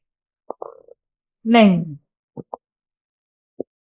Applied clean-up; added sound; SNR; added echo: neural mask model Resemble Enhance denoiser.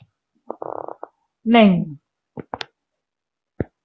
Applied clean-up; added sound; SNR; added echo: none; none; none; none.